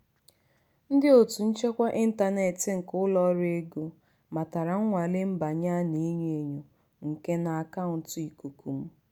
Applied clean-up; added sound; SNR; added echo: none; none; none; none.